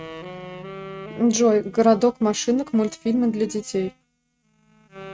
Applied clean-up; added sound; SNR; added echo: neural mask model RNNoise.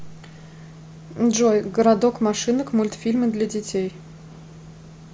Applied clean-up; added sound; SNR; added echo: none; none; none; none.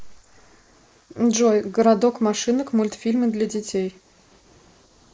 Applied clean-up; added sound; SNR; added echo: neural mask model Resemble Enhance denoiser.